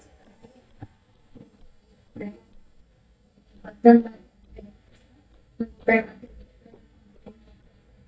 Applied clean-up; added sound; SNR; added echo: neural mask model DeepFilterNet 3.